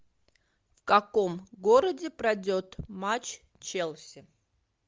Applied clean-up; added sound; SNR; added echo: none; none; none; none.